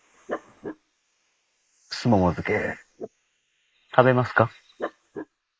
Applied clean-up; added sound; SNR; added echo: neural mask model Resemble Enhance denoiser.